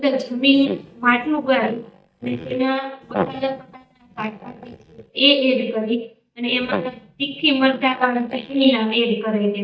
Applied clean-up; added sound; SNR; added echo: neural mask model DeepFilterNet 3.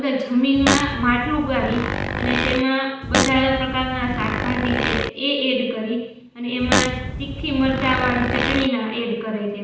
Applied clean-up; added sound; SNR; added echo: none; Fart; 1 dB; reverberation time 0.7 s.